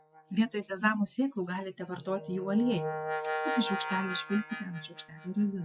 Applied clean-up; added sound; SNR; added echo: classical method log-MMSE.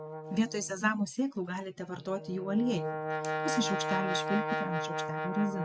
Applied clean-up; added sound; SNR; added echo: none; Brass instrument; 3 dB; none.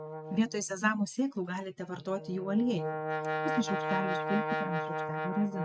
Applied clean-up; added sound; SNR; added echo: neural mask model RNNoise.